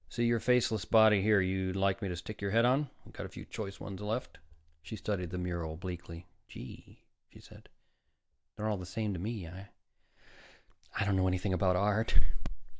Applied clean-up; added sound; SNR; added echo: none; none; none; none.